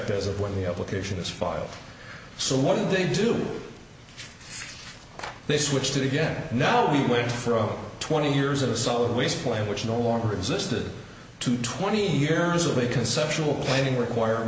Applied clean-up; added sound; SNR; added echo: none; none; none; none.